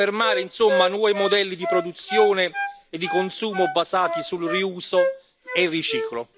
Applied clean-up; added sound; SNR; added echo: none; Wind instrument, woodwind instrument; 5 dB; none.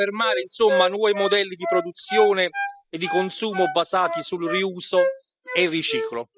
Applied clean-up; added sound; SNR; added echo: classical method spectral subtraction.